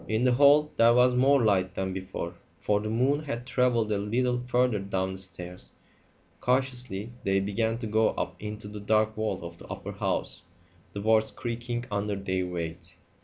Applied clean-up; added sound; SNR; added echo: none; none; none; none.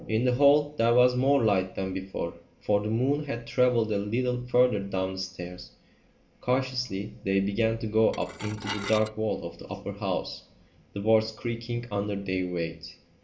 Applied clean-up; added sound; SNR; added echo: none; Dishes, pots, and pans / Glass; 11 dB; reverberation time 0.5 s.